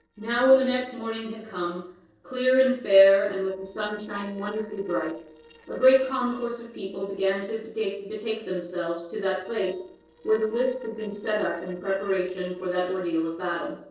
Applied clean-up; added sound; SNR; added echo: neural separator model SepFormer DNS4.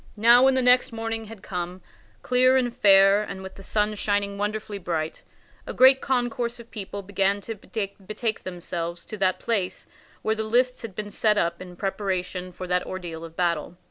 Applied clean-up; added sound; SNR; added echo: none; none; none; none.